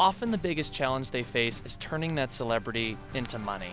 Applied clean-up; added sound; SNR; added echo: none; Crackle; 16 dB; none.